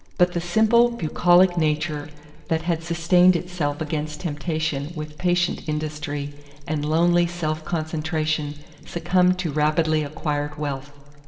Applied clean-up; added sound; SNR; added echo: neural separator model SepFormer DNS4.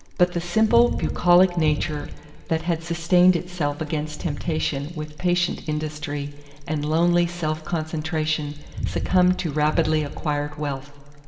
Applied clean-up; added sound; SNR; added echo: none; Bicycle; 11 dB; reverberation time 1.5 s.